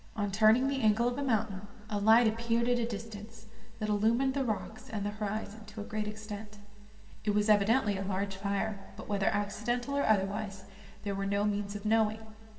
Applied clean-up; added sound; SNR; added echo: none; none; none; reverberation time 1.8 s.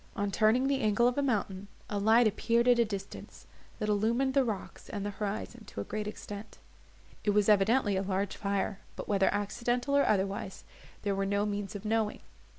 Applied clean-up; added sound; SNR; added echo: none; none; none; none.